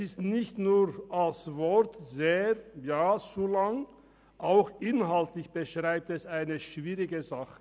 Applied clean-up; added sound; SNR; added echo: none; none; none; none.